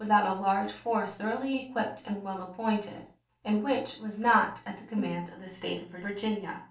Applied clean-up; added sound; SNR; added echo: none; Bowed string instrument; 15 dB; reverberation time 0.3 s.